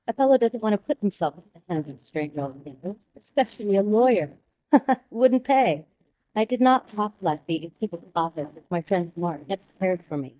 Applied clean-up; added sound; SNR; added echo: neural mask model DeepFilterNet 3.